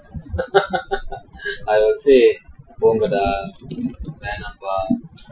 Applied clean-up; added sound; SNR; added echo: classical method Wiener filter.